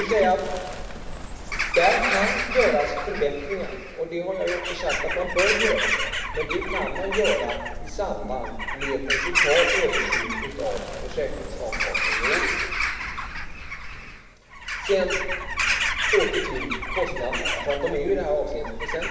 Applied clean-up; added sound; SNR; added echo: none; Bird vocalization, bird call, bird song / Crow; 0 dB; reverberation time 1.2 s.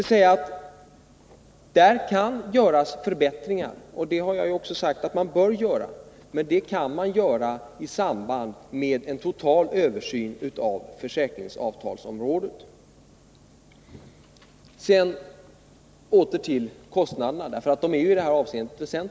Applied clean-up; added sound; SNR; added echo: none; none; none; none.